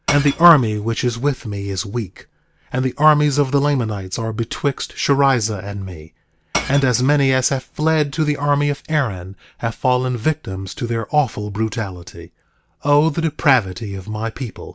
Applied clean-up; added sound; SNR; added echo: none; Shatter / Crushing; 14 dB; none.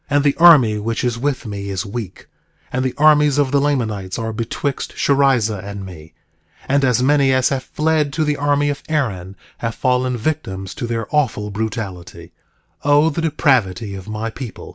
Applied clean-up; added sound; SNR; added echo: none; none; none; none.